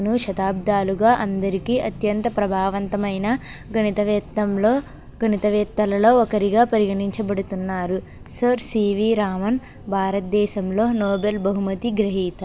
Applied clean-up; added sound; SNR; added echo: none; none; none; none.